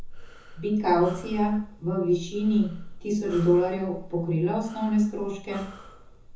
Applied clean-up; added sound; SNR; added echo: none; Breathing; 15 dB; reverberation time 0.5 s.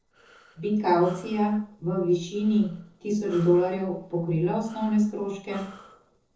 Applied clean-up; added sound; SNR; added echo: neural separator model SepFormer DNS4.